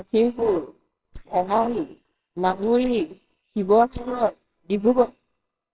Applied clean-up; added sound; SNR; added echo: neural separator model SepFormer WHAMR!.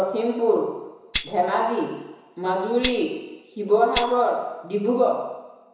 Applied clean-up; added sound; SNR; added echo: none; Tambourine; 8 dB; reverberation time 1.0 s.